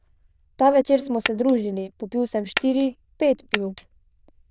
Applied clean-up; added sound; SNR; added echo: neural diffusion model UNIVERSE++.